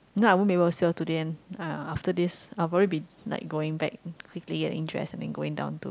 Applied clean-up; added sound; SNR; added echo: none; none; none; none.